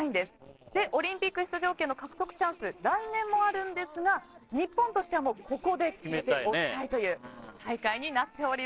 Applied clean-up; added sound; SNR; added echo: neural separator model SepFormer DNS4.